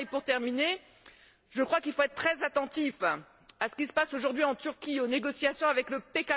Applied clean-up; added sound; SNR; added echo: none; none; none; none.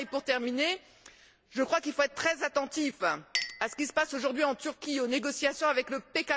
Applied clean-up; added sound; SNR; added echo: none; Chink, clink; 16 dB; none.